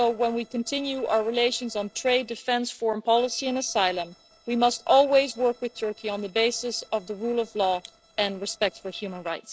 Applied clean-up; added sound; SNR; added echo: neural separator model SepFormer DNS4.